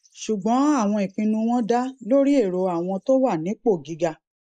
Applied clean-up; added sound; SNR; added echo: neural mask model Resemble Enhance denoiser.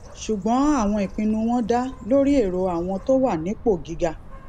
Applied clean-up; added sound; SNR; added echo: none; Bird; 15 dB; none.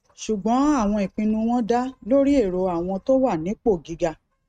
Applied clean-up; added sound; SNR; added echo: neural mask model RNNoise.